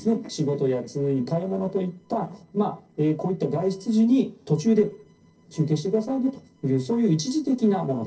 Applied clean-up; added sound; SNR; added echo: neural separator model SepFormer DNS4.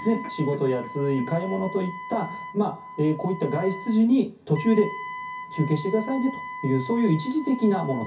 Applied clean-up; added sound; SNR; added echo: none; Wind instrument, woodwind instrument; 12 dB; reverberation time 0.3 s.